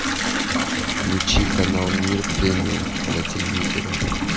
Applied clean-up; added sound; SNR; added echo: none; Bathtub (filling or washing) / Water tap, faucet; -1 dB; none.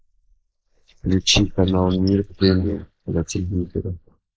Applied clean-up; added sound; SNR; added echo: neural mask model Resemble Enhance denoiser.